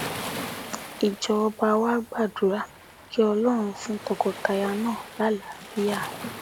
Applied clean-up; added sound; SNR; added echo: none; Waves, surf; 12 dB; none.